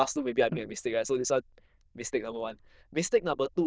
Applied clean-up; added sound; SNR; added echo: neural diffusion model UNIVERSE++.